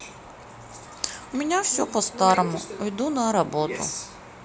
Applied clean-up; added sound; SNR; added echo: none; none; none; none.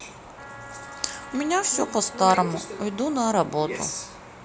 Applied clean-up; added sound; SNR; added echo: none; Wind instrument, woodwind instrument; 19 dB; none.